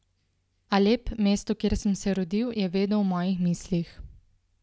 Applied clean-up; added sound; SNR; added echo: none; none; none; none.